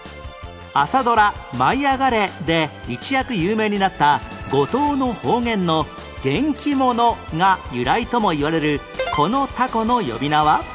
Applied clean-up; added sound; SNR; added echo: none; none; none; none.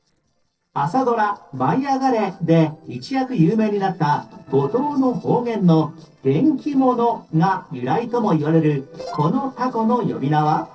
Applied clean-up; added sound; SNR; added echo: neural separator model SepFormer DNS4.